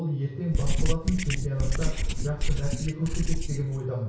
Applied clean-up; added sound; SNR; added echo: none; Writing; -4 dB; reverberation time 0.6 s.